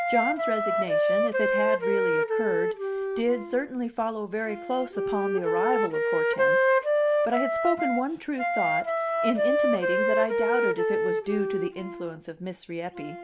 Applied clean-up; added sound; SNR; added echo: none; Wind instrument, woodwind instrument; -4 dB; none.